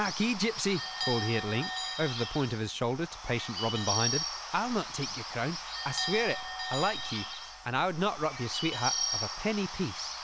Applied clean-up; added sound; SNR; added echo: none; Bird / Bell; 4 dB; none.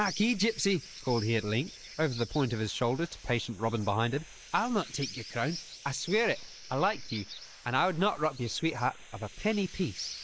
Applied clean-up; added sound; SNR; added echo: neural mask model Resemble Enhance denoiser.